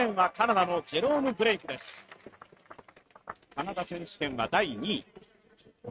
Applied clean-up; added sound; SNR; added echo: neural mask model RNNoise.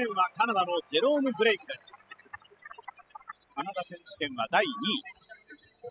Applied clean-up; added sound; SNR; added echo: classical method spectral subtraction.